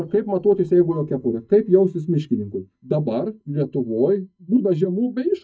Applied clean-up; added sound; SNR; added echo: neural mask model DeepFilterNet 3.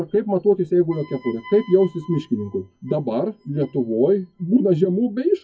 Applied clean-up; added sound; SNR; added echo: classical method WPE with log-MMSE.